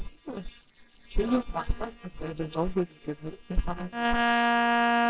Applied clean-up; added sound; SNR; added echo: neural separator model SepFormer WHAMR!.